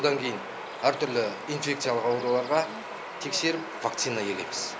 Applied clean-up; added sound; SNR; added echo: none; Bird vocalization, bird call, bird song; 9 dB; none.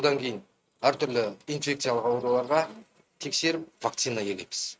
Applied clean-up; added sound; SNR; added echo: neural mask model RNNoise.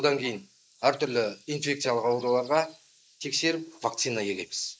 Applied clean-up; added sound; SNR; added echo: neural mask model Resemble Enhance denoiser.